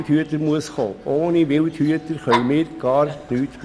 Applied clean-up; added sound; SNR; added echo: none; Dog; 12 dB; none.